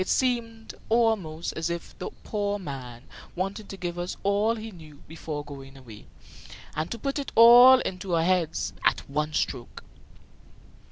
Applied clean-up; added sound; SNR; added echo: none; none; none; none.